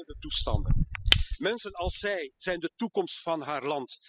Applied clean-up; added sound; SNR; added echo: classical method spectral subtraction.